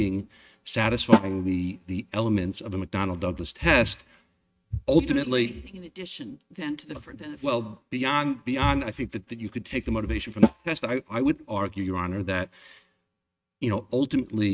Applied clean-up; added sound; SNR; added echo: neural mask model RNNoise.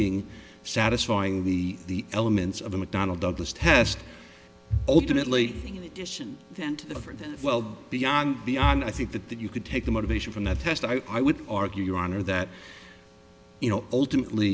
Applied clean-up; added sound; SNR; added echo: none; none; none; none.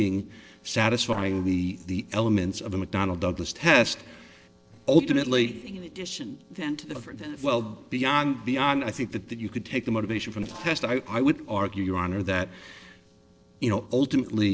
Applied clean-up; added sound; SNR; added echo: neural separator model SepFormer DNS4.